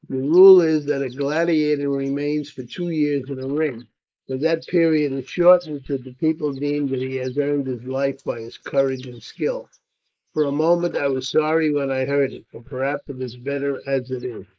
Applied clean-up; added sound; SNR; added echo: neural mask model Resemble Enhance denoiser.